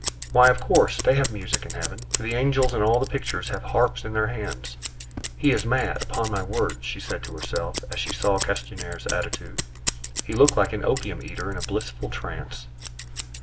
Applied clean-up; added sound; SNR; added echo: none; Scissors; 10 dB; none.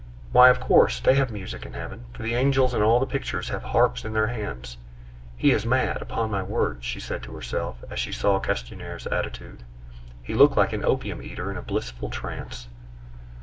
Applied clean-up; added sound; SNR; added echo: none; none; none; none.